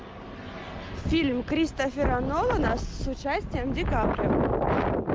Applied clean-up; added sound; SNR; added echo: none; none; none; none.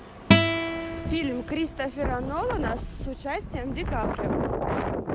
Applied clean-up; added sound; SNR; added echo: none; Acoustic guitar; -1 dB; none.